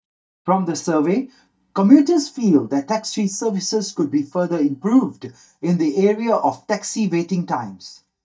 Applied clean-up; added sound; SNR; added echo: neural mask model DeepFilterNet 3.